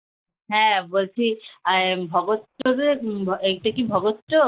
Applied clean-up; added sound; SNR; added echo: neural mask model Resemble Enhance denoiser.